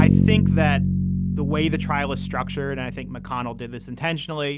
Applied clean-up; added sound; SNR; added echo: none; Bass guitar; -5 dB; none.